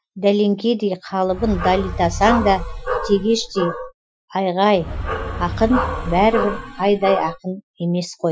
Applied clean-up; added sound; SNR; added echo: classical method Wiener filter.